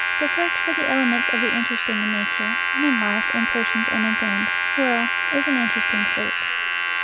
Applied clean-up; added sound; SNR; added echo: none; Domestic sounds, home sounds; -5 dB; none.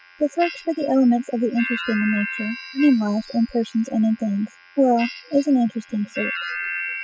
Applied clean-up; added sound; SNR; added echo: classical method spectral subtraction.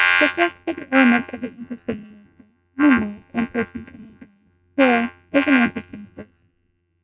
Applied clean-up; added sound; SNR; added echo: neural mask model RNNoise.